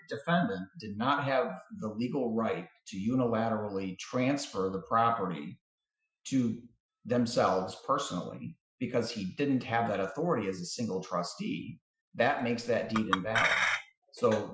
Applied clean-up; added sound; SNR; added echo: classical method Wiener filter.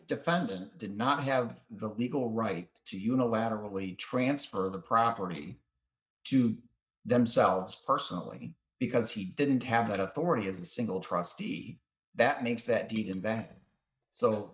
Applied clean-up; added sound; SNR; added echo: neural mask model DeepFilterNet 3.